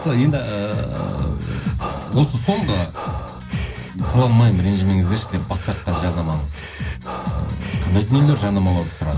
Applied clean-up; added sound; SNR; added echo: none; Breathing; 15 dB; reverberation time 0.3 s.